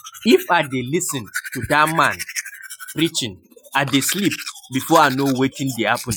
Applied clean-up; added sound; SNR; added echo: classical method Wiener filter.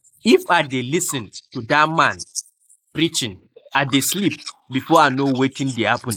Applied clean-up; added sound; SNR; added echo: neural mask model Resemble Enhance denoiser.